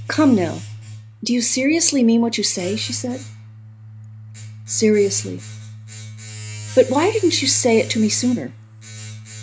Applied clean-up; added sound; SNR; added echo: none; Domestic sounds, home sounds; 14 dB; none.